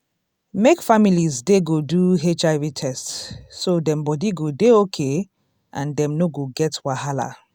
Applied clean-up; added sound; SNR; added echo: none; none; none; none.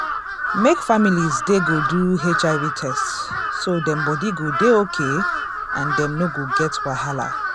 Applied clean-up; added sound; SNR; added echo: none; Crow; 3 dB; none.